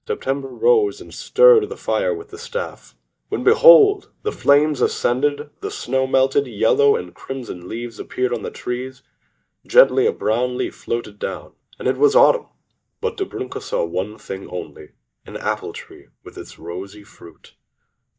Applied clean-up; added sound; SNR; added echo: neural mask model DeepFilterNet 3.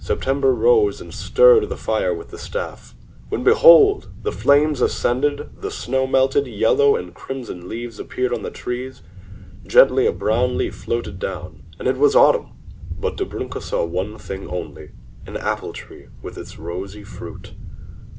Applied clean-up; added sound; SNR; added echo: none; Thunder; 13 dB; none.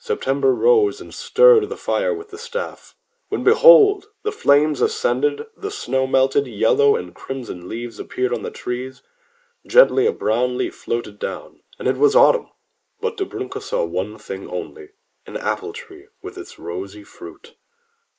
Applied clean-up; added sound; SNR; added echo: neural mask model Resemble Enhance denoiser.